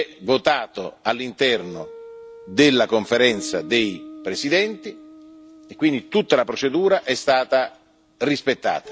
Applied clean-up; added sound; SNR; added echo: none; Guitar; 20 dB; none.